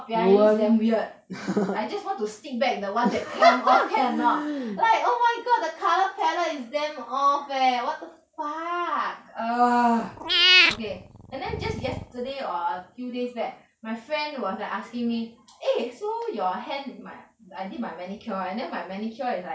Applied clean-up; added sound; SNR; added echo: none; Meow / Purr; -1 dB; none.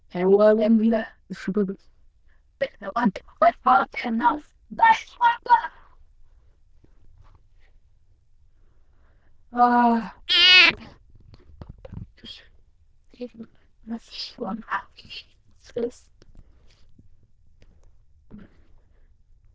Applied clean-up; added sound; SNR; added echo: neural diffusion model UNIVERSE++.